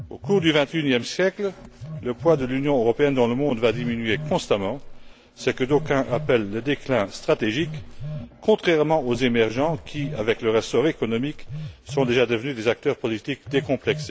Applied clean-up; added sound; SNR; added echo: none; Telephone + Livestock, farm animals, working animals; 14 dB; none.